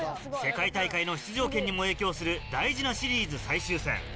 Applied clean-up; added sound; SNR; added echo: none; none; none; none.